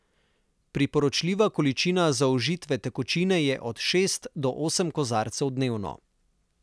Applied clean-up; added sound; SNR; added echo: none; none; none; none.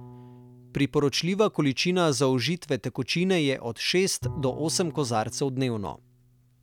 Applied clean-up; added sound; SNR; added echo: none; Bowed string instrument; 18 dB; none.